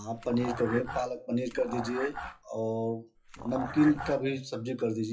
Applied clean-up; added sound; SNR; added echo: classical method WPE with log-MMSE.